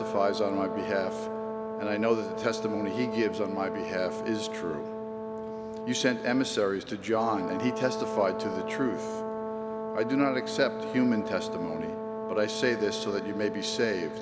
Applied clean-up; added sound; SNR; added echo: none; Brass instrument; 4 dB; none.